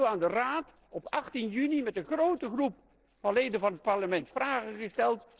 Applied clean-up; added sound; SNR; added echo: neural separator model SepFormer DNS4.